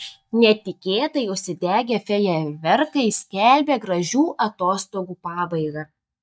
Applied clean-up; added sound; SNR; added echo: neural mask model DeepFilterNet 3.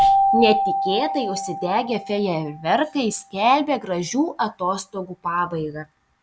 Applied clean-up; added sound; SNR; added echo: none; Keyboard (musical); 2 dB; none.